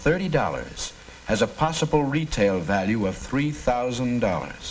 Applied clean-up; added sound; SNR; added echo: none; none; none; reverberation time 0.4 s.